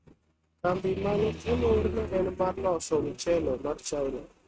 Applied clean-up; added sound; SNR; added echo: neural mask model RNNoise.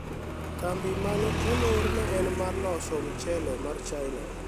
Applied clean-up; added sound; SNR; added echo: none; Motorcycle; -1 dB; none.